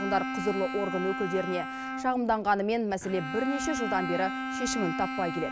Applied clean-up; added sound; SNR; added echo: none; Bowed string instrument; 5 dB; none.